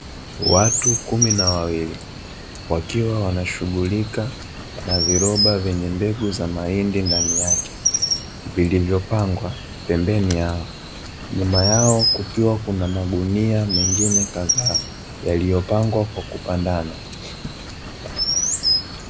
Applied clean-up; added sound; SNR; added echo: none; Chirp, tweet; 3 dB; none.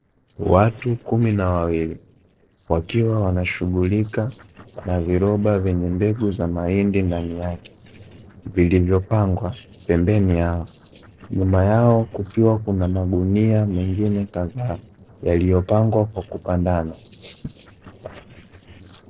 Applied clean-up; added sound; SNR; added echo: neural separator model SepFormer DNS4.